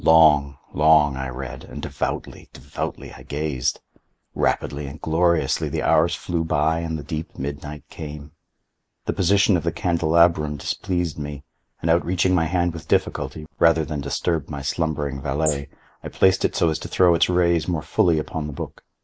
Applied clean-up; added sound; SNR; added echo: neural mask model Resemble Enhance denoiser.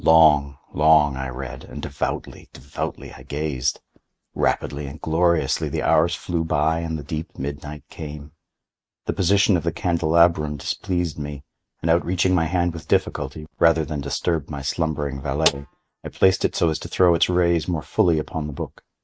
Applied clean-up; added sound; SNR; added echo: neural mask model RNNoise.